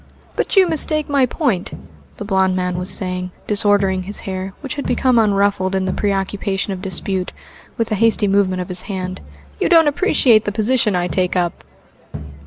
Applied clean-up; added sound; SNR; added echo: none; Crowd; 15 dB; none.